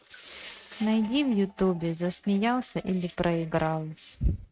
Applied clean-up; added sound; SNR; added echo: neural mask model RNNoise.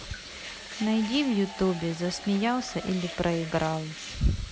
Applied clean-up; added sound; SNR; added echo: none; Applause / Crowd / Cheering; 17 dB; none.